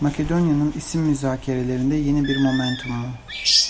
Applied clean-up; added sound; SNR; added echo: none; Bird; 15 dB; none.